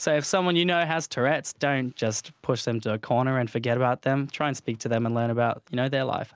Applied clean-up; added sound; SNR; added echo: none; none; none; none.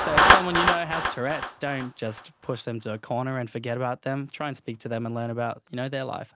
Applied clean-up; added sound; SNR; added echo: none; Clapping; -3 dB; none.